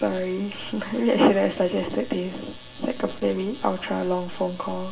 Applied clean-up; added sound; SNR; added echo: none; none; none; reverberation time 0.6 s.